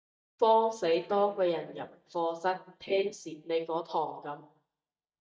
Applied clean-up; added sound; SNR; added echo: neural mask model DeepFilterNet 3.